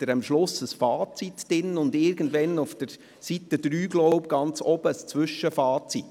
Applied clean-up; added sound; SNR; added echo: none; none; none; none.